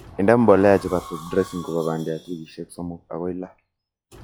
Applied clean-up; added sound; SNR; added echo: classical method log-MMSE.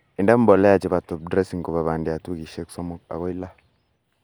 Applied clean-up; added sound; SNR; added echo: none; none; none; none.